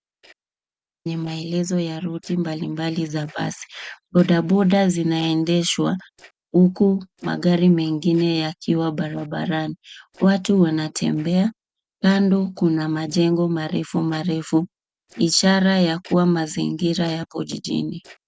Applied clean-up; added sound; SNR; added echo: neural separator model SepFormer DNS4.